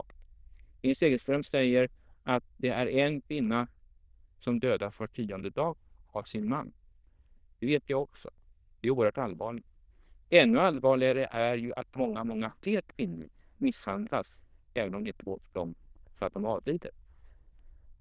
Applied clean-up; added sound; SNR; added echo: neural diffusion model UNIVERSE++.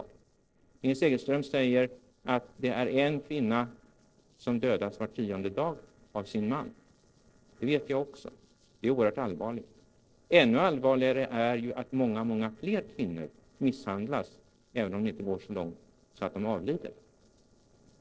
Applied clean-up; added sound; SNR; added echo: neural separator model SepFormer DNS4.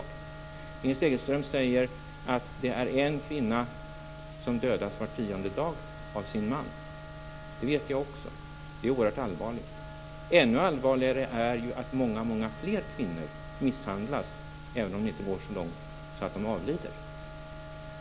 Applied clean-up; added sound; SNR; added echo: none; Wind instrument, woodwind instrument + Wind instrument, woodwind instrument; 17 dB; none.